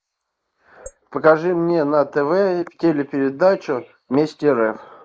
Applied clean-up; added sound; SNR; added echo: neural mask model Resemble Enhance denoiser.